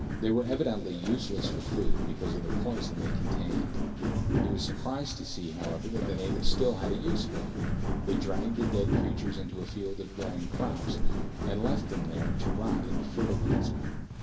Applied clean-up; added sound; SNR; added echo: none; Walk, footsteps; -4 dB; reverberation time 2.1 s.